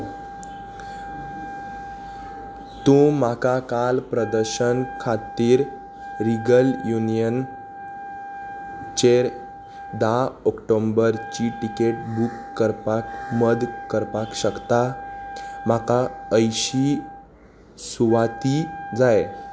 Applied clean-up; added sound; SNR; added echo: none; Wind instrument, woodwind instrument; 13 dB; none.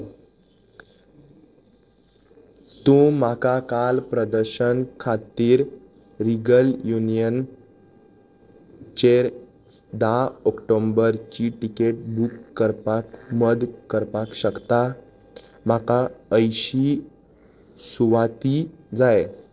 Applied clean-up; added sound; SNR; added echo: neural separator model SepFormer DNS4.